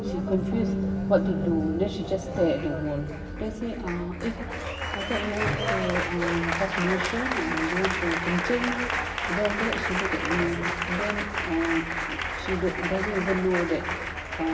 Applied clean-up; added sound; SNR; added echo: none; Applause; 1 dB; reverberation time 1.2 s.